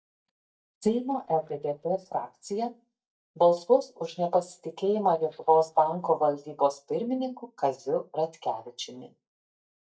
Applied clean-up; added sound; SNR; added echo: neural mask model DeepFilterNet 3.